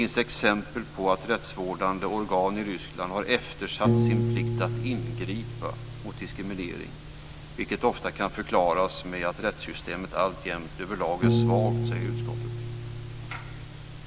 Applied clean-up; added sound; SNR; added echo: none; Piano; 2 dB; none.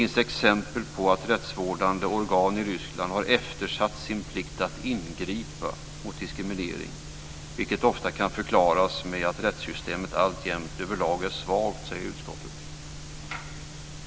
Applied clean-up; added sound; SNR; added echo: none; none; none; none.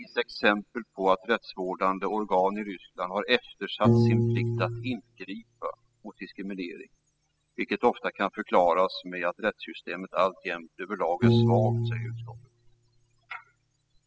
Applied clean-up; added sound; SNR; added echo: classical method spectral subtraction.